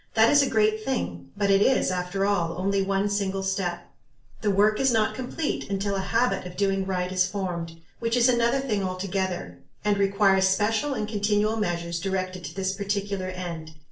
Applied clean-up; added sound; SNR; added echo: neural separator model SepFormer DNS4.